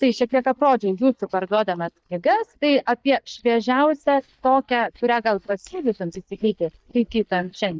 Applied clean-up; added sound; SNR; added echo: neural mask model DeepFilterNet 3.